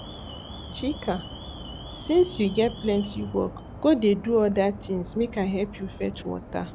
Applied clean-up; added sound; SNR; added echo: none; Alarm; 13 dB; none.